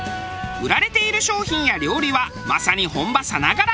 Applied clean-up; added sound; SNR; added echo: none; none; none; none.